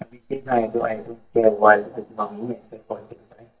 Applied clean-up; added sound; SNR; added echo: neural mask model DeepFilterNet 3.